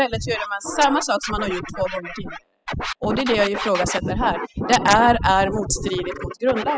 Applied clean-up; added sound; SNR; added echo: classical method spectral subtraction.